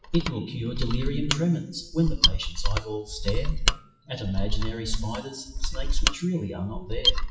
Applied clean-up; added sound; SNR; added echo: classical method WPE with log-MMSE.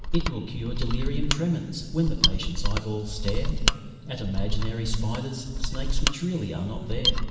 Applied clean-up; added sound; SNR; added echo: none; Mechanisms; -4 dB; reverberation time 2.4 s.